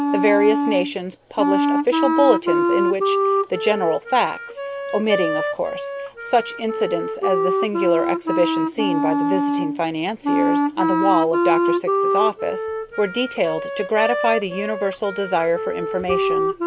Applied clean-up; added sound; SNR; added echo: none; Wind instrument, woodwind instrument; -1 dB; none.